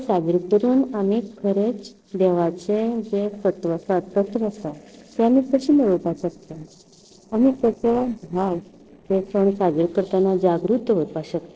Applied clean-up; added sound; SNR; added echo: neural separator model SepFormer DNS4.